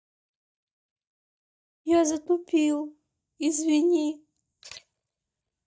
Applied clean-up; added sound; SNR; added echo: neural mask model DeepFilterNet 3.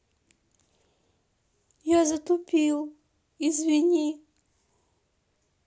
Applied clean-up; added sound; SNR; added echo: none; none; none; none.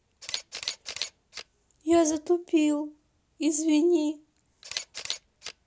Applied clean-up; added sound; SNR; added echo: none; Camera; 13 dB; none.